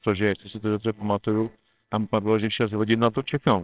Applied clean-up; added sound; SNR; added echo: neural separator model SepFormer WHAMR!.